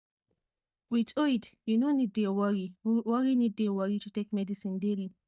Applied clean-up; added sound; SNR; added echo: neural mask model DeepFilterNet 3.